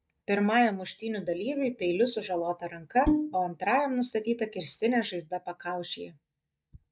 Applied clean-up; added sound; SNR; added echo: neural mask model DeepFilterNet 3.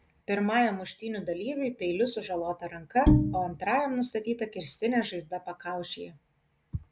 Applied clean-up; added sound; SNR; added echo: none; Bowed string instrument; -5 dB; none.